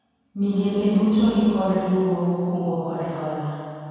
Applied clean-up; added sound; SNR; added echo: none; none; none; reverberation time 2.1 s.